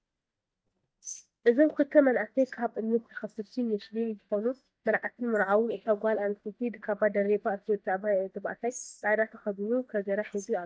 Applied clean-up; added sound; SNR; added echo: neural mask model DeepFilterNet 3.